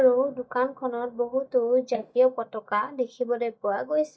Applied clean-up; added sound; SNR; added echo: neural mask model DeepFilterNet 3.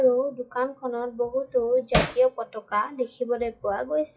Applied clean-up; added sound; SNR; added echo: classical method WPE with log-MMSE.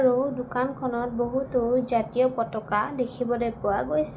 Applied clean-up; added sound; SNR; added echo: none; none; none; none.